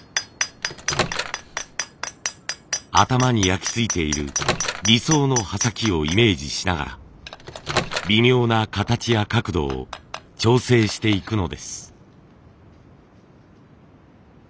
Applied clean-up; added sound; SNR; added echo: none; Microwave oven; 7 dB; none.